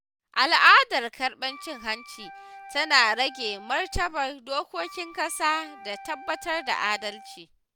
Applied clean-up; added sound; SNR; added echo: none; Wind instrument, woodwind instrument; 19 dB; none.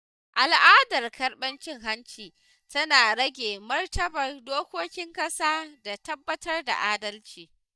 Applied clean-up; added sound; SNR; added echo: neural mask model DeepFilterNet 3.